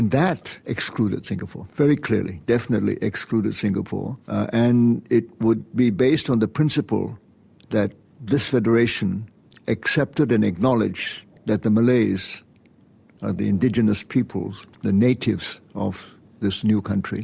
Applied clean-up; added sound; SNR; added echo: none; none; none; none.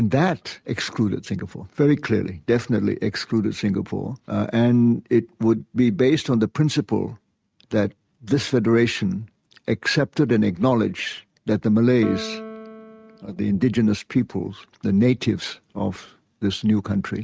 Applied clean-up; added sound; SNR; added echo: neural mask model RNNoise.